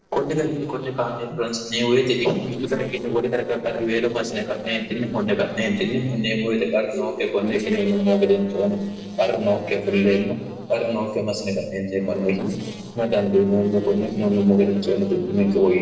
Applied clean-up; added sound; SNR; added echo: neural separator model SepFormer DNS4.